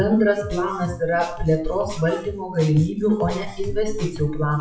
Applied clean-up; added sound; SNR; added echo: classical method WPE with log-MMSE.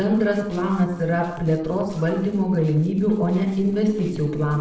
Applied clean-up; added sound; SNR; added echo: neural separator model SepFormer DNS4.